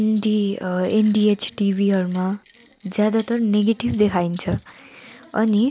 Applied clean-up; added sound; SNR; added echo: none; Keys jangling; 12 dB; none.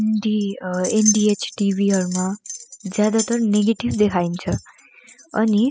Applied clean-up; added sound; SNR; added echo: classical method spectral subtraction.